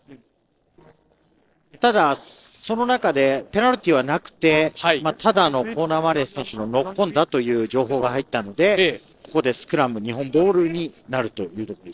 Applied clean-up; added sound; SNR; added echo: neural separator model SepFormer DNS4.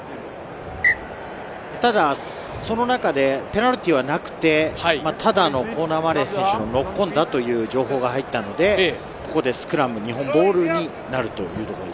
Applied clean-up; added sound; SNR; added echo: none; none; none; none.